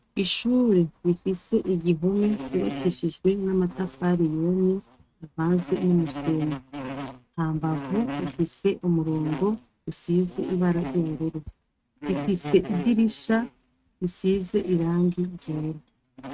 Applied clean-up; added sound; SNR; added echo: neural mask model RNNoise.